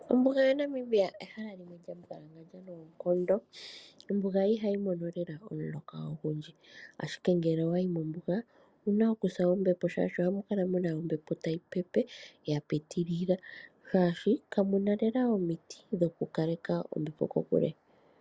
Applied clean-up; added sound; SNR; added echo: none; none; none; none.